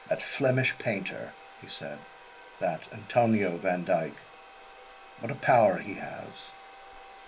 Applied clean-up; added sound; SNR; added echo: none; Domestic sounds, home sounds; 19 dB; reverberation time 0.2 s.